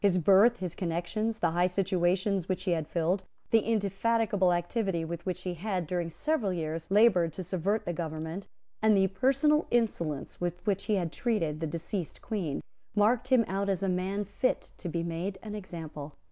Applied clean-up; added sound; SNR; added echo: none; none; none; none.